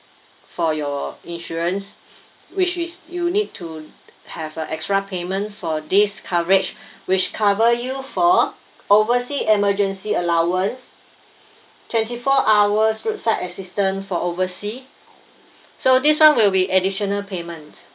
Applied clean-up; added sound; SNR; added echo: none; none; none; none.